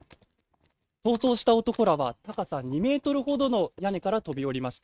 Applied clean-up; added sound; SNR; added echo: neural mask model RNNoise.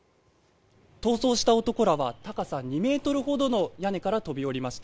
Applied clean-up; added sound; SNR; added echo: none; none; none; none.